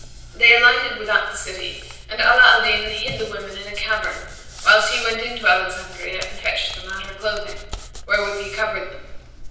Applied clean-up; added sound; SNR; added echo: none; Hands; 15 dB; reverberation time 0.9 s.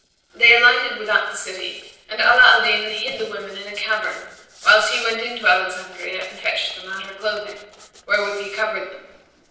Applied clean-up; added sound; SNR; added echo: neural separator model SepFormer DNS4.